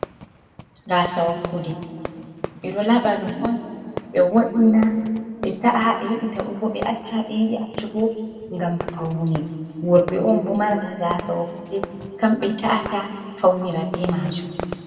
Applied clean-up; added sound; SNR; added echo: none; Fireworks; 14 dB; reverberation time 2.1 s.